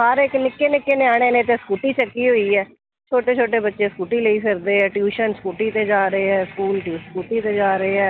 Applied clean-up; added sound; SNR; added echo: none; none; none; none.